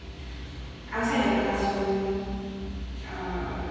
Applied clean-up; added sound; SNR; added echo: none; none; none; reverberation time 2.1 s.